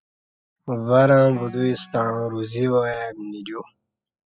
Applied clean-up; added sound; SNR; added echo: classical method spectral subtraction.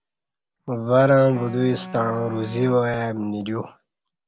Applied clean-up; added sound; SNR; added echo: none; Wind instrument, woodwind instrument; 17 dB; none.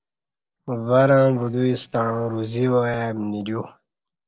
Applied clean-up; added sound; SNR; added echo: neural separator model SepFormer DNS4.